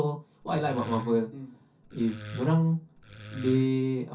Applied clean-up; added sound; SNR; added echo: none; Wood; 13 dB; reverberation time 0.3 s.